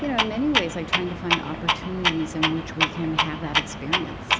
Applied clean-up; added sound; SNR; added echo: none; Clock; -3 dB; none.